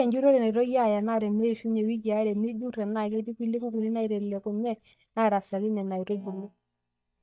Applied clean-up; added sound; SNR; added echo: neural mask model DeepFilterNet 3.